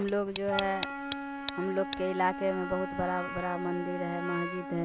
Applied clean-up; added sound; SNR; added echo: none; Tick + Wind instrument, woodwind instrument; 4 dB; none.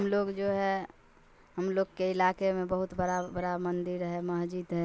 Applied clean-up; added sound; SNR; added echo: none; none; none; none.